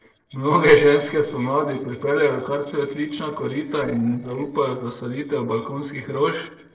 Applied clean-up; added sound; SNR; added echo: neural separator model SepFormer DNS4.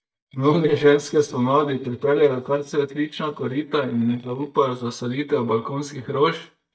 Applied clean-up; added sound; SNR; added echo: neural mask model DeepFilterNet 3.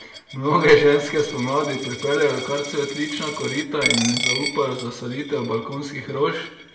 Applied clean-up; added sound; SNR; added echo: none; Coin (dropping); 8 dB; reverberation time 0.8 s.